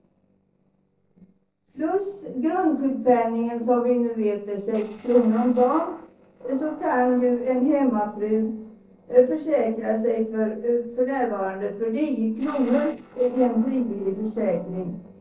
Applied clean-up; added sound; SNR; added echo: neural separator model SepFormer DNS4.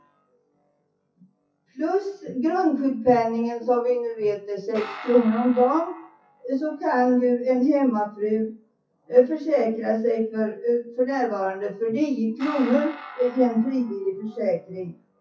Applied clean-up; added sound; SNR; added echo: classical method WPE with log-MMSE.